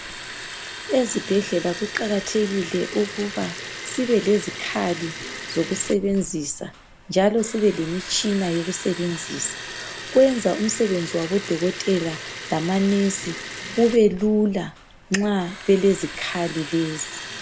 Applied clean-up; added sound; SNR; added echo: none; Liquid; 12 dB; none.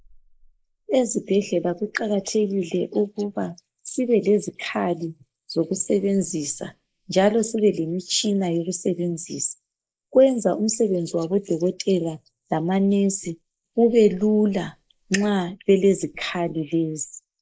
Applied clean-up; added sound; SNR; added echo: neural mask model Resemble Enhance denoiser.